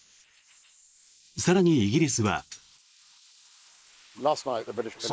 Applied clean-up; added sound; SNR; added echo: neural mask model Resemble Enhance denoiser.